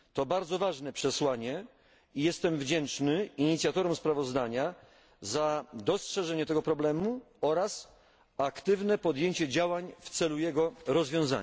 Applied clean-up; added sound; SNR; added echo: none; none; none; none.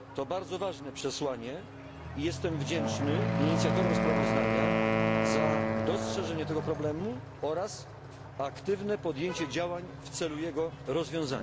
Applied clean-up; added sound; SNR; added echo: none; Wind instrument, woodwind instrument + Accelerating, revving, vroom / Truck; -2 dB; none.